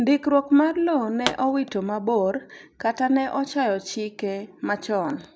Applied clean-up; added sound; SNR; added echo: none; Explosion; 8 dB; none.